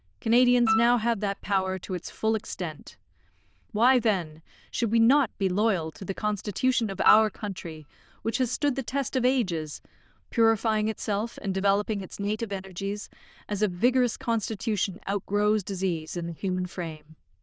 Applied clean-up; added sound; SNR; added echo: neural diffusion model UNIVERSE++.